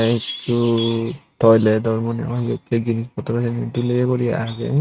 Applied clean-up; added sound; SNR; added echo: neural mask model RNNoise.